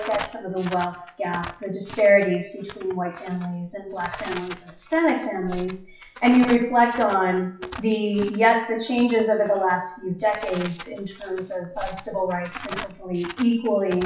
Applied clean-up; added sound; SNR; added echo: classical method WPE with log-MMSE.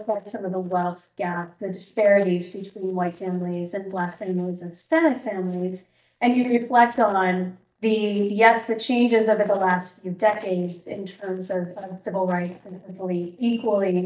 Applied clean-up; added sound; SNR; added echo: neural mask model DeepFilterNet 3.